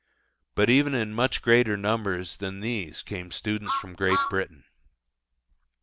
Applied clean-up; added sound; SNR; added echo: none; Truck; 4 dB; none.